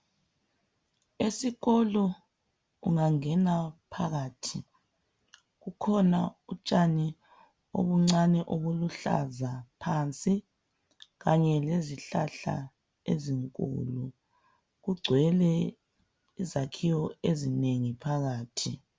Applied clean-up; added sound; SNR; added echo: none; none; none; none.